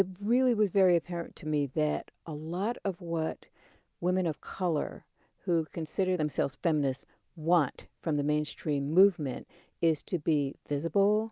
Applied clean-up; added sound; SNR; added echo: none; none; none; none.